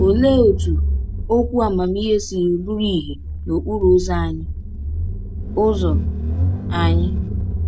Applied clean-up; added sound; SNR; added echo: none; Engine / Car; 2 dB; none.